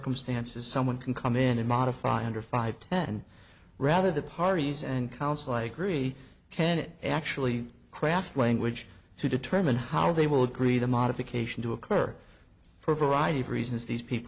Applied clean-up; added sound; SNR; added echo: none; none; none; none.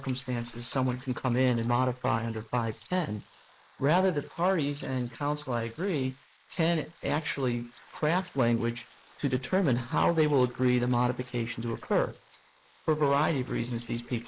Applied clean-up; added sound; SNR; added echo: neural mask model Resemble Enhance denoiser.